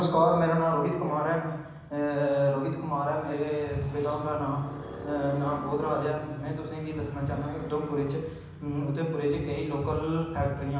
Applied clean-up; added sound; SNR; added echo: none; Motorcycle; 15 dB; reverberation time 1.1 s.